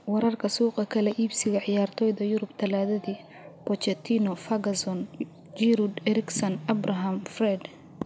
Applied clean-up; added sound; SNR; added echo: none; none; none; none.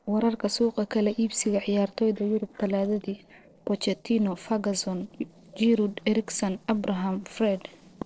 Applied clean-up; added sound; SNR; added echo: neural separator model SepFormer DNS4.